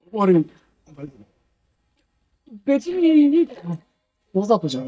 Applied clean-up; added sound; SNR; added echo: neural mask model DeepFilterNet 3.